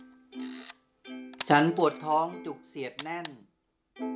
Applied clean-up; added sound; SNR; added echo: none; Plucked string instrument + Camera; 11 dB; none.